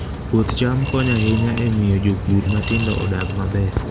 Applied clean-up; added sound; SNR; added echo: none; Rain + Coin (dropping) / Glass; 6 dB; none.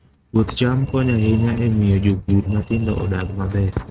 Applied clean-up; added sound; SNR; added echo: neural mask model RNNoise.